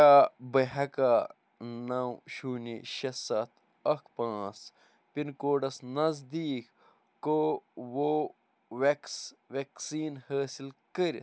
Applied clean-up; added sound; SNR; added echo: none; none; none; none.